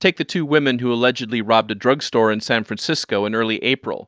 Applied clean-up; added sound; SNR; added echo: none; none; none; none.